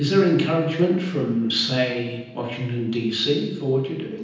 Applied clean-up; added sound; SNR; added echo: none; none; none; reverberation time 0.9 s.